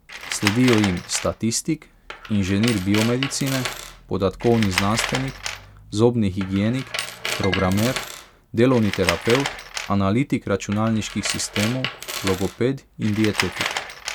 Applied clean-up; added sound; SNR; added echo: none; Chink, clink + Tools; 8 dB; none.